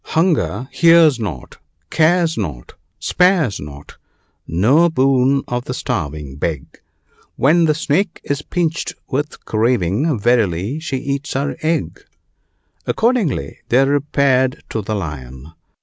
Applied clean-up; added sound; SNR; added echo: none; none; none; none.